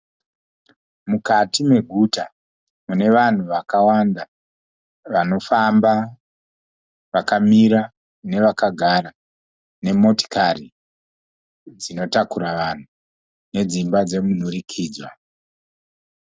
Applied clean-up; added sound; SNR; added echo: none; none; none; none.